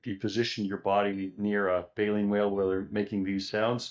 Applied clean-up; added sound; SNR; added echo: neural mask model DeepFilterNet 3.